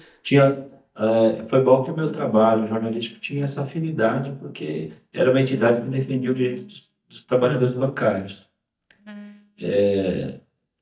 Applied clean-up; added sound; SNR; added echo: neural mask model DeepFilterNet 3.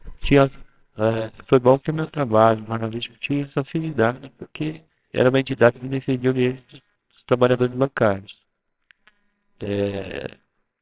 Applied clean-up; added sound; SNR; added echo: neural separator model SepFormer WHAMR!.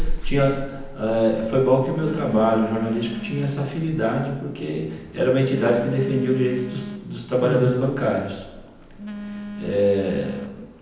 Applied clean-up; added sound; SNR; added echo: none; Telephone; 9 dB; reverberation time 0.9 s.